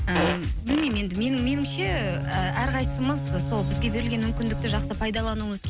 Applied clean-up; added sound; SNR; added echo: none; Fart + Bowed string instrument; 5 dB; none.